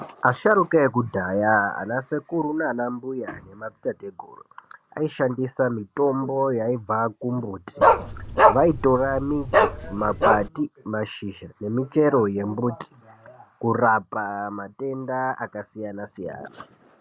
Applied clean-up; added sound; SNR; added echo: none; Bark; -4 dB; none.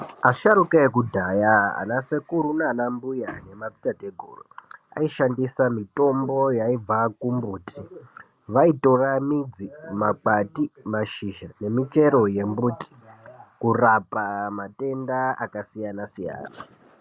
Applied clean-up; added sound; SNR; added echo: none; none; none; none.